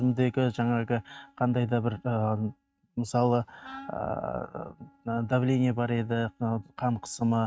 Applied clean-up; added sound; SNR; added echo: neural mask model RNNoise.